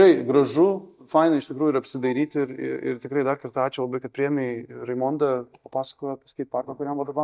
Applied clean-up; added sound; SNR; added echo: neural mask model DeepFilterNet 3.